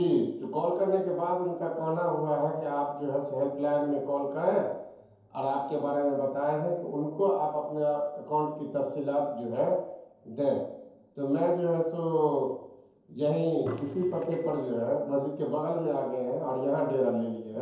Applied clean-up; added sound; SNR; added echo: neural separator model SepFormer DNS4.